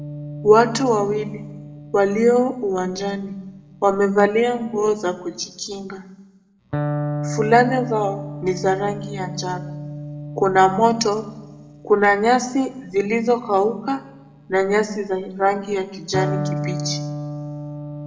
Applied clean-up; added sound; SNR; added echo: none; Electric guitar; 10 dB; reverberation time 0.6 s.